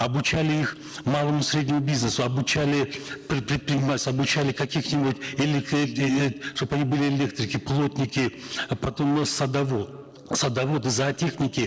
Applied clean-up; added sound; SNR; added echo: neural separator model SepFormer DNS4.